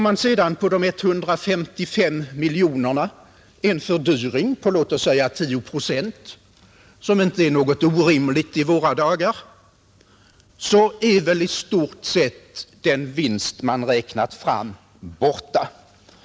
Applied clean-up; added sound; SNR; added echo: none; none; none; none.